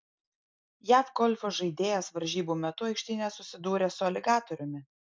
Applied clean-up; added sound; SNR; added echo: none; none; none; none.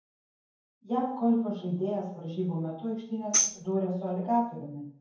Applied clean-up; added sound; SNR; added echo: none; Tambourine; 1 dB; reverberation time 0.9 s.